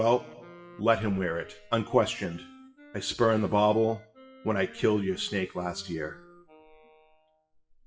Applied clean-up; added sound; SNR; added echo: classical method WPE with log-MMSE.